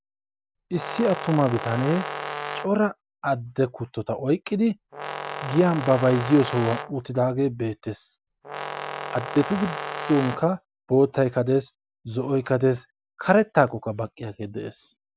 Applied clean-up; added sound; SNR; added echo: none; Brass instrument; 8 dB; none.